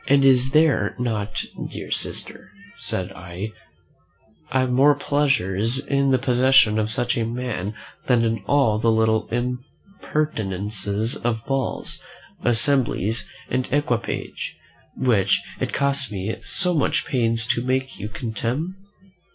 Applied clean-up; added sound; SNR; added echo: none; none; none; none.